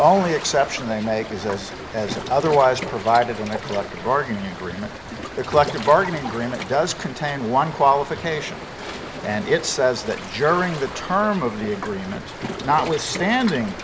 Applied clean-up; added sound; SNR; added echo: none; Waves, surf + Stream; 10 dB; none.